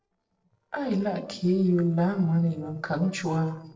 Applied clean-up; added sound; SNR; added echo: neural separator model SepFormer DNS4.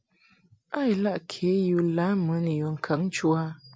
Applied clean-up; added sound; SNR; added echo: none; none; none; none.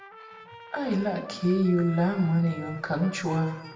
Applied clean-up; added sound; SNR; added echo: none; Trumpet; 18 dB; reverberation time 1.0 s.